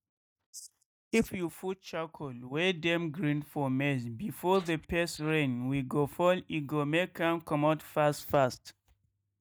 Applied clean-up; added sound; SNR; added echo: neural mask model DeepFilterNet 3.